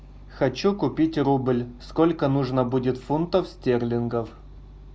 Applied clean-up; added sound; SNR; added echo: none; none; none; none.